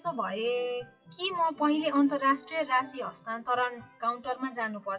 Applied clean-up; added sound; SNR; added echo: classical method WPE with log-MMSE.